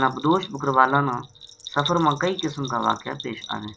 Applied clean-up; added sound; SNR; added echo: none; Bell; 15 dB; none.